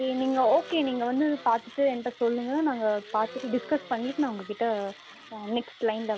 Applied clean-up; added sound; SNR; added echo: none; Crowd + Mechanisms; 18 dB; none.